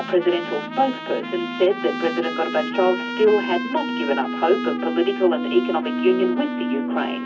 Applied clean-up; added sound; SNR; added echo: none; Trumpet; 11 dB; reverberation time 0.3 s.